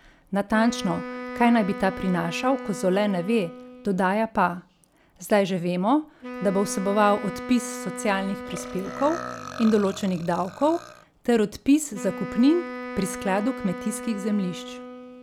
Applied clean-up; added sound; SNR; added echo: none; Wind instrument, woodwind instrument + Burping, eructation; 12 dB; none.